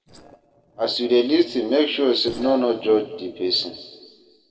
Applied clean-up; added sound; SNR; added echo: neural separator model SepFormer DNS4.